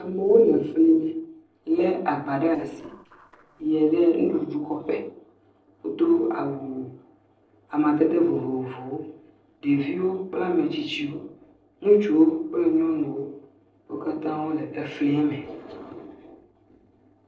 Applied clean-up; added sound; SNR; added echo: neural separator model SepFormer DNS4.